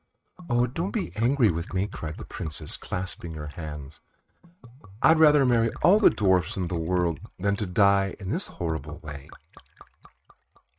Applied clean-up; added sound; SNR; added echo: neural mask model RNNoise.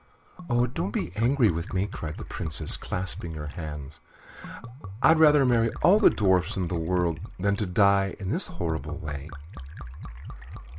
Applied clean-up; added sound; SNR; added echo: none; Liquid; 12 dB; none.